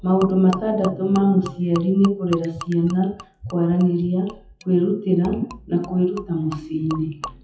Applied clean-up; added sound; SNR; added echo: classical method WPE with log-MMSE.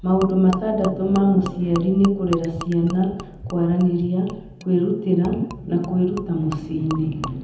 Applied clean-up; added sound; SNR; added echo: none; Gurgling / Liquid; 15 dB; reverberation time 0.8 s.